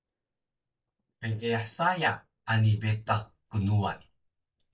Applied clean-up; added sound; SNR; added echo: neural mask model DeepFilterNet 3.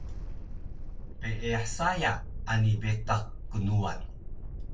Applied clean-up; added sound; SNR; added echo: none; Thunderstorm; 5 dB; reverberation time 0.2 s.